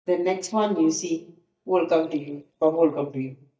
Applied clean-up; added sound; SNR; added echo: neural mask model DeepFilterNet 3.